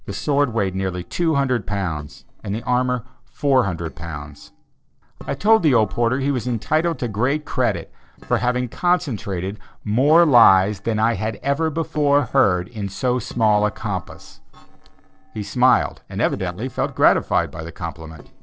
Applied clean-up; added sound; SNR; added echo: neural separator model SepFormer DNS4.